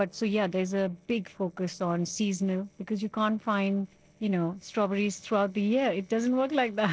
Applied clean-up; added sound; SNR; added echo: neural separator model SepFormer DNS4.